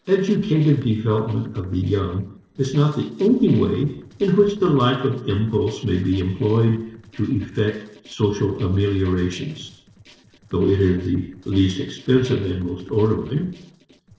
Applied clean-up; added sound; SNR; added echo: neural separator model SepFormer DNS4.